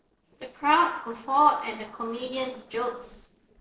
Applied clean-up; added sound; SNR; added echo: neural separator model SepFormer DNS4.